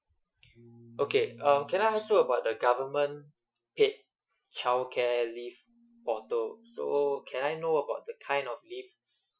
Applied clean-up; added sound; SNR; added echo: classical method Wiener filter.